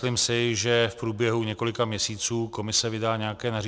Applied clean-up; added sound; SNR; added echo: none; none; none; none.